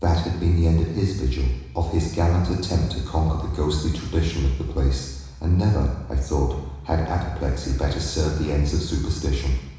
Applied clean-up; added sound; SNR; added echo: none; none; none; reverberation time 1.0 s.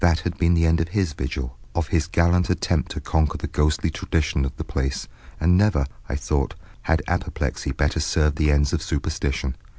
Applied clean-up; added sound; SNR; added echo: none; none; none; none.